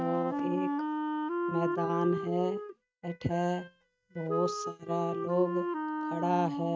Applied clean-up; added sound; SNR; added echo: neural mask model RNNoise.